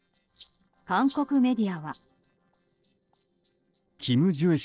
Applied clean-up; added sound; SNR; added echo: neural separator model SepFormer DNS4.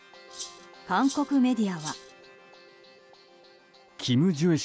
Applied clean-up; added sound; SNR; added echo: none; Rattle (instrument); 14 dB; none.